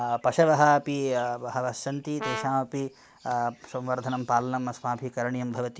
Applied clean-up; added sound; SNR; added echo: none; Brass instrument; 10 dB; none.